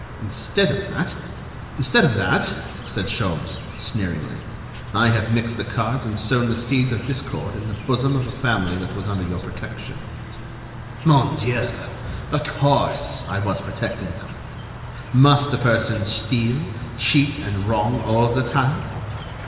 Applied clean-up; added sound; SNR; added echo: none; Insect; 10 dB; reverberation time 2.9 s.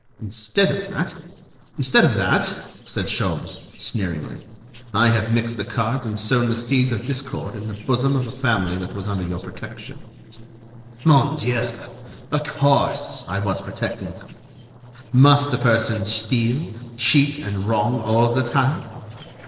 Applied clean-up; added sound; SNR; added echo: neural separator model SepFormer DNS4.